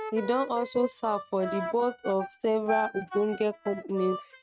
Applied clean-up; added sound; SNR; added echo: neural mask model RNNoise.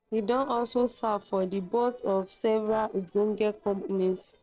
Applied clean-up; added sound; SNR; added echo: neural separator model SepFormer DNS4.